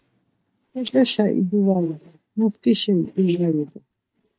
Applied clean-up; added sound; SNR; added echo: neural mask model DeepFilterNet 3.